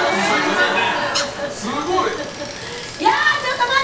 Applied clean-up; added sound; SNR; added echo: none; Stream; 11 dB; reverberation time 0.3 s.